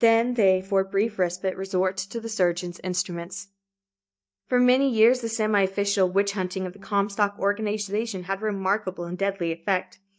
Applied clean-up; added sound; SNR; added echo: neural mask model DeepFilterNet 3.